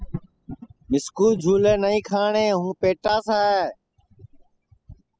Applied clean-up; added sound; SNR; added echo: classical method spectral subtraction.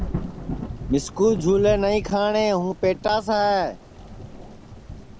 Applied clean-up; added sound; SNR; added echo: none; Thunder / Rain; 10 dB; none.